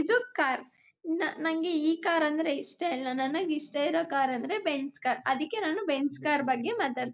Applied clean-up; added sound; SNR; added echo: none; none; none; none.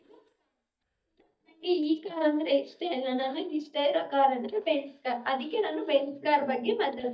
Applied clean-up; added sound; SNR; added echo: neural mask model DeepFilterNet 3.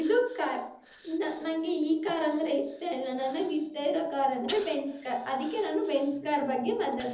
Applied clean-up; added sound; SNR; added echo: neural separator model SepFormer DNS4.